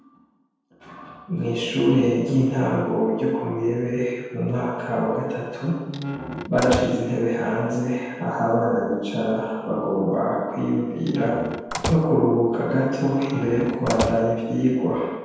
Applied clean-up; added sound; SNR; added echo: none; Squeak / Slam / Wood; 8 dB; reverberation time 1.2 s.